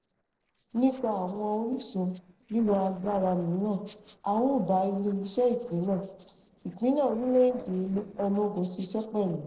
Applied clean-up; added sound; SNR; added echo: neural separator model SepFormer DNS4.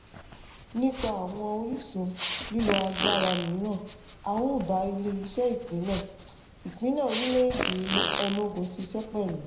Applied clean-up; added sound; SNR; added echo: none; Fart; 3 dB; reverberation time 0.6 s.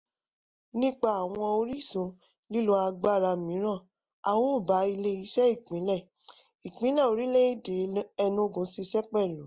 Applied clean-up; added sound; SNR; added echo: none; none; none; none.